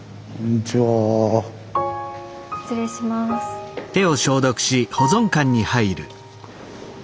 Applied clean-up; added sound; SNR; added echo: none; none; none; none.